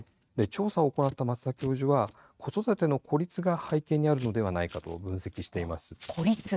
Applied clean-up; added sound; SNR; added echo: neural mask model RNNoise.